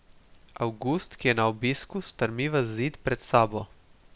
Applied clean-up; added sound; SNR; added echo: none; none; none; none.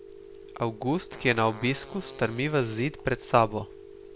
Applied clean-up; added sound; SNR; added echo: none; Telephone + Fart; 17 dB; none.